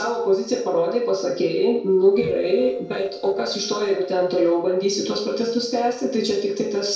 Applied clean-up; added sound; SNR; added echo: neural separator model SepFormer DNS4.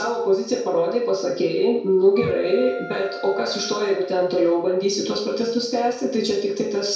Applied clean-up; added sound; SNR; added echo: none; Wind instrument, woodwind instrument; 18 dB; reverberation time 0.6 s.